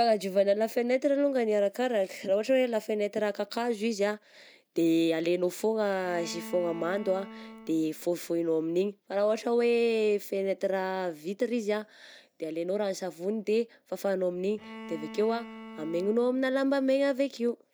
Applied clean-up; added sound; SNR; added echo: none; Bowed string instrument; 16 dB; none.